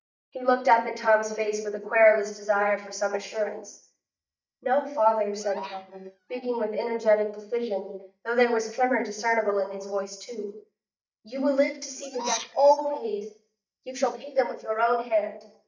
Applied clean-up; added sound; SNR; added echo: neural mask model DeepFilterNet 3.